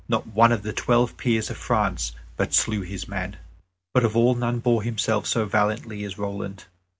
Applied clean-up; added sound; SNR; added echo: none; none; none; none.